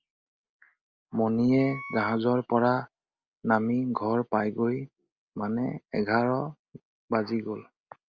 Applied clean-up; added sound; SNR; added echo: none; Wind instrument, woodwind instrument; 14 dB; none.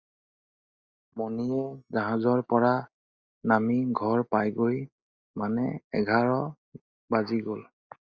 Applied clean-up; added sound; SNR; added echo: neural mask model DeepFilterNet 3.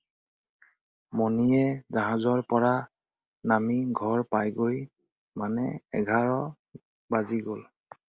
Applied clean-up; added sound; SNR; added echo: none; none; none; none.